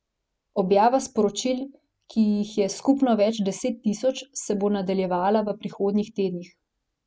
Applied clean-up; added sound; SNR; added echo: none; none; none; none.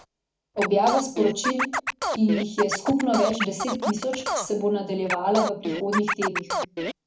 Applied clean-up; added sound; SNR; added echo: none; Scratching (performance technique); 4 dB; reverberation time 0.4 s.